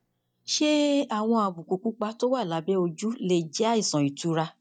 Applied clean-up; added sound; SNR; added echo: neural mask model DeepFilterNet 3.